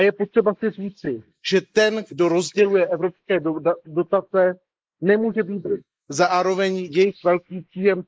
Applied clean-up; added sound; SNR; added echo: neural mask model Resemble Enhance denoiser.